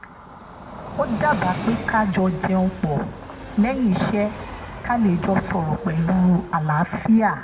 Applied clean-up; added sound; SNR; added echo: none; Train; 13 dB; reverberation time 0.8 s.